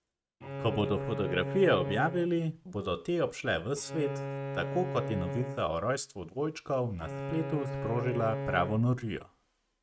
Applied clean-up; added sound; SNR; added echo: neural mask model RNNoise.